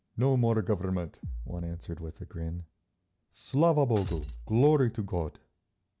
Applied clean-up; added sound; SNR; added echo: none; Shatter + Bass drum; 12 dB; none.